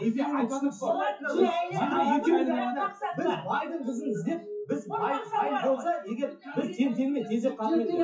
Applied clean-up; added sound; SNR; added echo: classical method WPE with log-MMSE.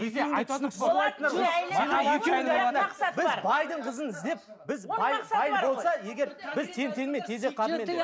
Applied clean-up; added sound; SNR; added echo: none; none; none; none.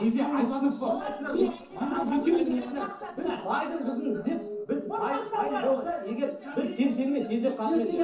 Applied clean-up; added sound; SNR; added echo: neural separator model SepFormer DNS4.